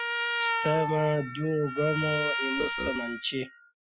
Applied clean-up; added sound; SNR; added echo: classical method Wiener filter.